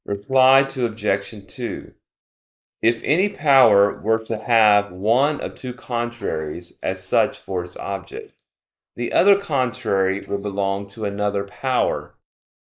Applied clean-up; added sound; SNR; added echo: neural mask model Resemble Enhance denoiser.